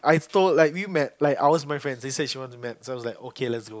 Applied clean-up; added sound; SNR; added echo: none; none; none; none.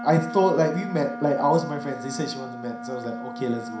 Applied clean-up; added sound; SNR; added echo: none; Wind instrument, woodwind instrument; 10 dB; reverberation time 0.5 s.